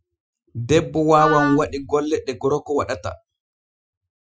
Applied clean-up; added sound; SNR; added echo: classical method Wiener filter.